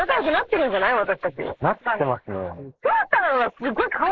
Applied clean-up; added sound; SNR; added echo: neural mask model Resemble Enhance denoiser.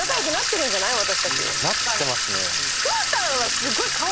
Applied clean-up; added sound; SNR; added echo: none; Sink (filling or washing) / Water tap, faucet; -4 dB; none.